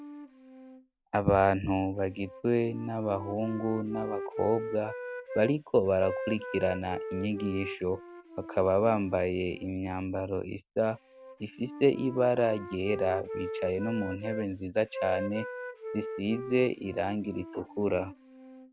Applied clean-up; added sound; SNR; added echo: none; Wind instrument, woodwind instrument; 11 dB; none.